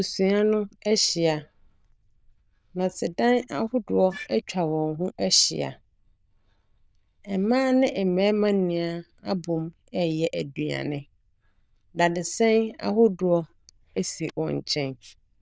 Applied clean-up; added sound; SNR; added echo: neural diffusion model UNIVERSE++.